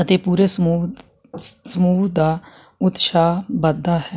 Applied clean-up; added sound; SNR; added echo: none; none; none; none.